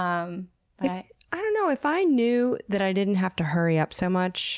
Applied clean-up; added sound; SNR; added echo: none; none; none; none.